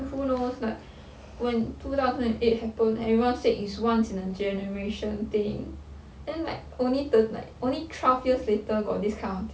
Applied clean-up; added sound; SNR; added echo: none; none; none; none.